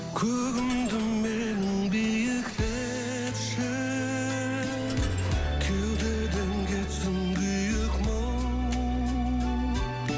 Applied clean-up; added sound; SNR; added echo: none; Coin (dropping); 14 dB; none.